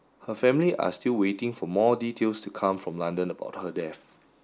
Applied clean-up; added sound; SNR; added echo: none; none; none; none.